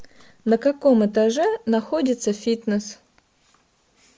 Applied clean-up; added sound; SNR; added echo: none; none; none; none.